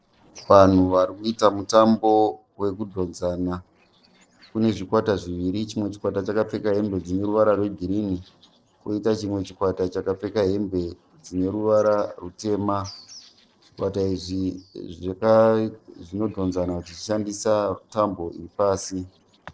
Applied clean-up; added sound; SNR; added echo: neural separator model SepFormer DNS4.